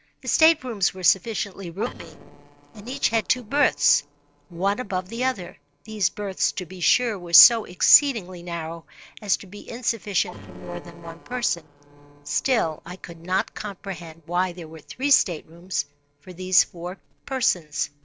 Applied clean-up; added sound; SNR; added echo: neural separator model SepFormer DNS4.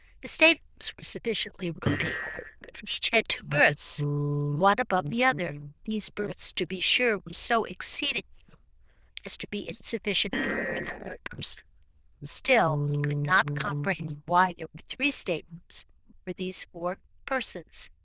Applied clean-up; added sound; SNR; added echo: neural diffusion model UNIVERSE++.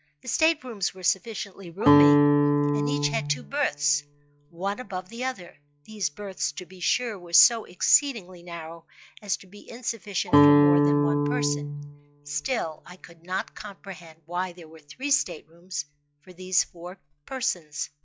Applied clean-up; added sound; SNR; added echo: classical method log-MMSE.